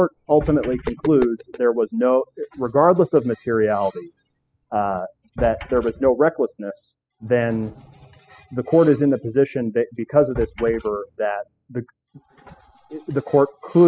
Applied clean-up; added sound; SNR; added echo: classical method spectral subtraction.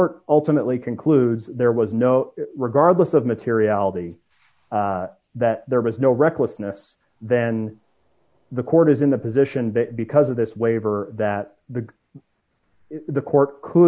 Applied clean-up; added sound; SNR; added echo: none; none; none; none.